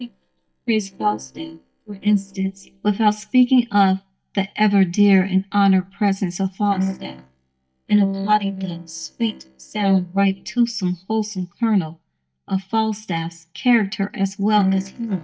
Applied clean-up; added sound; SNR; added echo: neural mask model DeepFilterNet 3.